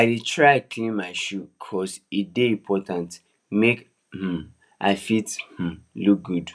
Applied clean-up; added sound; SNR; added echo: none; none; none; none.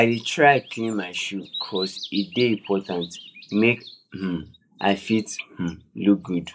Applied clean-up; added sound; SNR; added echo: neural mask model Resemble Enhance denoiser.